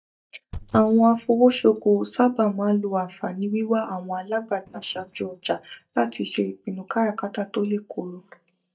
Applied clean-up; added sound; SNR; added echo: neural mask model DeepFilterNet 3.